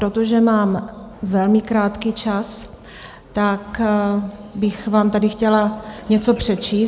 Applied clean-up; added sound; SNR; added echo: none; none; none; none.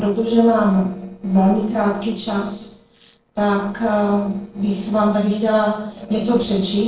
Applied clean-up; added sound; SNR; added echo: neural separator model SepFormer DNS4.